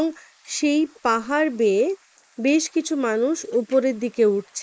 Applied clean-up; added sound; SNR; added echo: neural mask model Resemble Enhance denoiser.